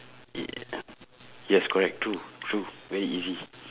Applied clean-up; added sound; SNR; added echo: none; none; none; none.